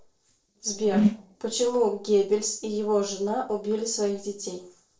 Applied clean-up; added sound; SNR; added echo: neural separator model SepFormer DNS4.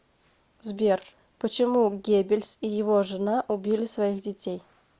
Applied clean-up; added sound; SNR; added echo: none; none; none; none.